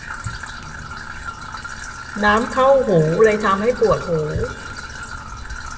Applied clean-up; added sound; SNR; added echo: none; Trickle, dribble / Traffic noise, roadway noise; 10 dB; reverberation time 1.4 s.